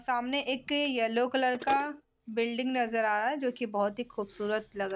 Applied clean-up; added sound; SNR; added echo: none; Telephone; 20 dB; none.